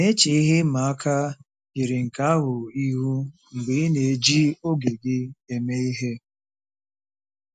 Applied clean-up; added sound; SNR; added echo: none; none; none; none.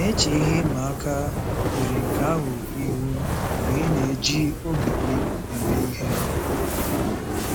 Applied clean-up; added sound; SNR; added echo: none; Fire; -2 dB; none.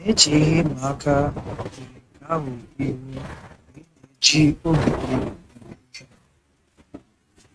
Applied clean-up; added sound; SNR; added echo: neural mask model RNNoise.